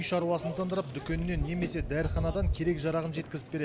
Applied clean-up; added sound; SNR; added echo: none; Microwave oven; 4 dB; none.